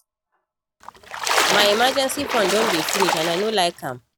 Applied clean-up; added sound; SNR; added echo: none; Splash, splatter; 1 dB; none.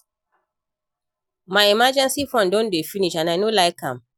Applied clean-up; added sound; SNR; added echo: none; none; none; none.